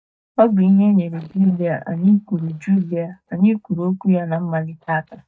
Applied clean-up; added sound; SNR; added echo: neural mask model DeepFilterNet 3.